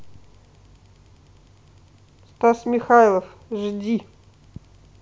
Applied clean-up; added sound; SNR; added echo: none; none; none; none.